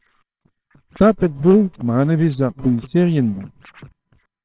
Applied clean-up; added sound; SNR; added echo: neural separator model SepFormer WHAMR!.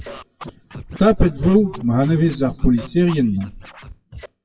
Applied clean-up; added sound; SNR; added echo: classical method WPE with log-MMSE.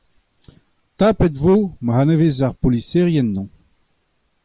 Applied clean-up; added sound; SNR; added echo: none; none; none; none.